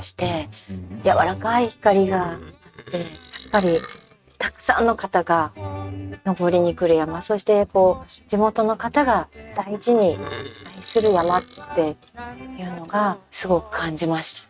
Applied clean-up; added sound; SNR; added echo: neural mask model RNNoise.